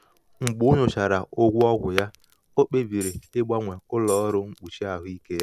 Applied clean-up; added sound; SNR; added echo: none; Crackle + Tambourine; 16 dB; none.